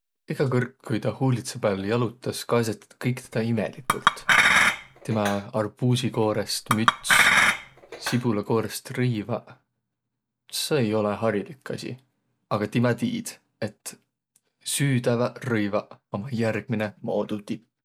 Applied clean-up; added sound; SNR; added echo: none; Chink, clink; -3 dB; none.